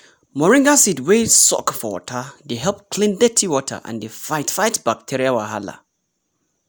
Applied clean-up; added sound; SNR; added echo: none; none; none; none.